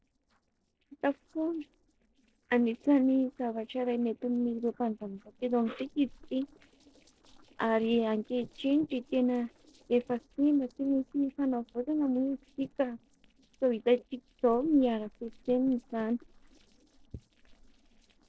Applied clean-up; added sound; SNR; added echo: neural separator model SepFormer DNS4.